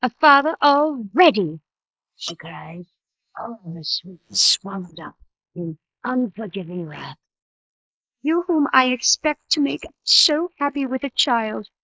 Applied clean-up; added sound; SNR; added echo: neural mask model Resemble Enhance denoiser.